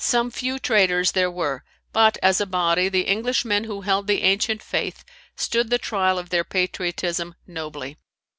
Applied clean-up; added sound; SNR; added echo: none; none; none; none.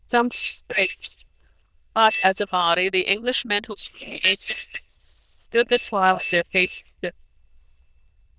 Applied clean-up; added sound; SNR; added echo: neural diffusion model UNIVERSE++.